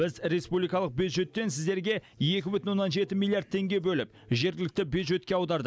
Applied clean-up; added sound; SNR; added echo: none; none; none; none.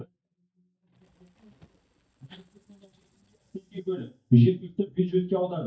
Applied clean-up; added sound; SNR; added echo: neural mask model DeepFilterNet 3.